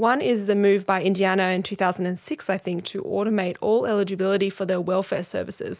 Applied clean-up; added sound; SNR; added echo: none; none; none; none.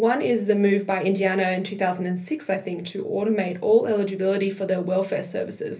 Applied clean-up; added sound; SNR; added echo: none; none; none; reverberation time 0.3 s.